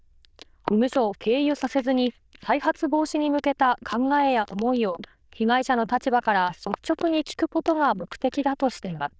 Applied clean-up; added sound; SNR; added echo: neural diffusion model UNIVERSE++.